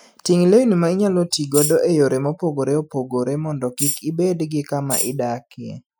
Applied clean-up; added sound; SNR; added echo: classical method Wiener filter.